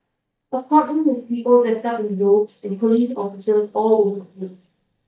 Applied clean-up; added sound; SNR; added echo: neural mask model DeepFilterNet 3.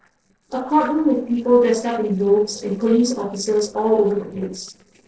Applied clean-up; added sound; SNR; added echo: neural separator model SepFormer DNS4.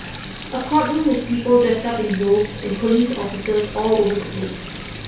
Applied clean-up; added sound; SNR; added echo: none; Sink (filling or washing); 11 dB; reverberation time 0.4 s.